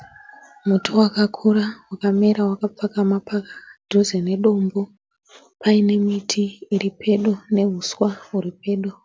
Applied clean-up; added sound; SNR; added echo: none; none; none; none.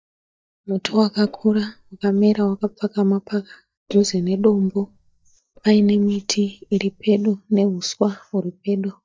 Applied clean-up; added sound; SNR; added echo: neural mask model DeepFilterNet 3.